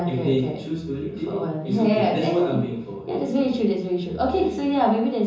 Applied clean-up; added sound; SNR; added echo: none; none; none; reverberation time 0.6 s.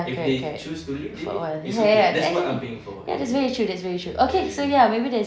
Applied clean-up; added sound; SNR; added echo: none; none; none; none.